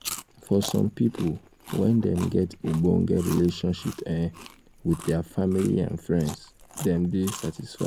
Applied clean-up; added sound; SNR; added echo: none; Chewing, mastication; 16 dB; none.